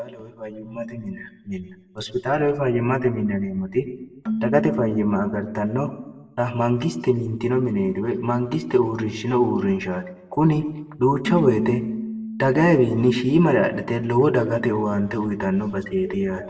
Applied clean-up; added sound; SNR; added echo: none; Keyboard (musical); 13 dB; reverberation time 0.7 s.